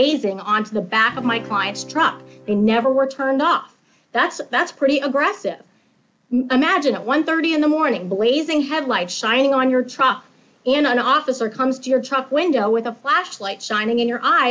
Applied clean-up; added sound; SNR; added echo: none; Acoustic guitar / Strum; 18 dB; none.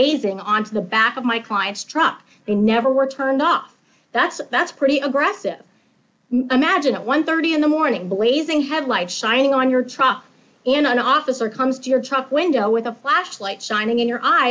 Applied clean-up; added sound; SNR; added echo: none; none; none; none.